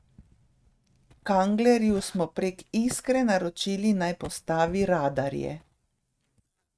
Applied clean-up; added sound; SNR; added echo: neural mask model RNNoise.